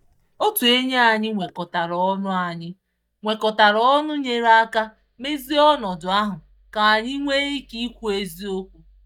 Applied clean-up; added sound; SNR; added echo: neural mask model DeepFilterNet 3.